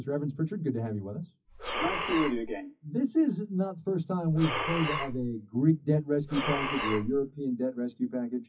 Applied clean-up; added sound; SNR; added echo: classical method WPE with log-MMSE.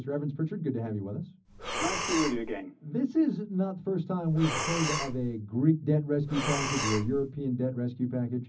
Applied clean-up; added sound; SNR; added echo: none; Breathing; 4 dB; reverberation time 0.4 s.